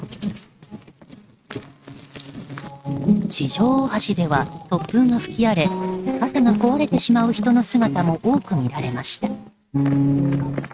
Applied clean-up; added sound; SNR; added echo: neural mask model RNNoise.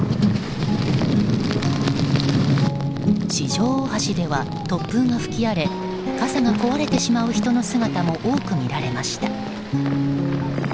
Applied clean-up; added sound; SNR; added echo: none; Guitar; 3 dB; none.